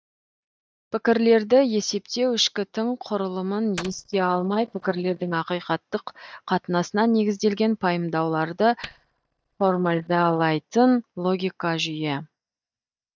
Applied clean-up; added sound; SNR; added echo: neural mask model DeepFilterNet 3.